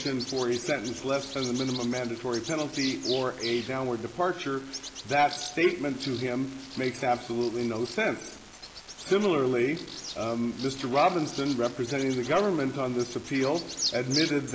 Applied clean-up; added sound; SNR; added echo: none; Bird vocalization, bird call, bird song; 12 dB; none.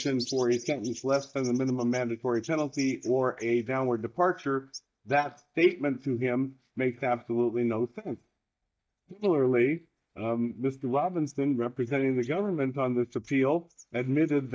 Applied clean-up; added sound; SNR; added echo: neural mask model DeepFilterNet 3.